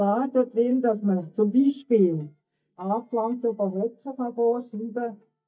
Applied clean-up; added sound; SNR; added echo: neural mask model DeepFilterNet 3.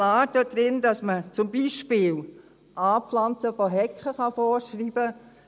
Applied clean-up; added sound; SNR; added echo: none; none; none; none.